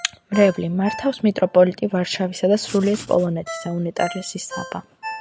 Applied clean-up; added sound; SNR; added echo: none; Writing + Ringtone; 15 dB; none.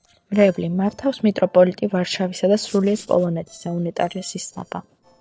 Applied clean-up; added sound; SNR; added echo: neural separator model SepFormer DNS4.